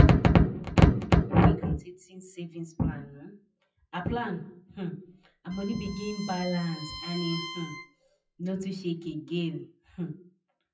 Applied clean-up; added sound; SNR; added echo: classical method WPE with log-MMSE.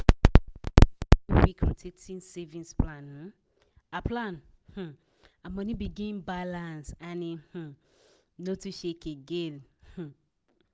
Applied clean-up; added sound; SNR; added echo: none; none; none; none.